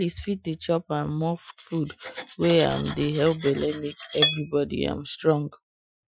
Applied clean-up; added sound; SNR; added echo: classical method Wiener filter.